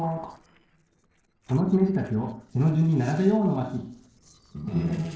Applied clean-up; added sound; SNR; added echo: neural separator model SepFormer DNS4.